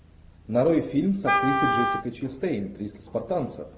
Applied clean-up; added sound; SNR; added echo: none; Wind instrument, woodwind instrument; -1 dB; none.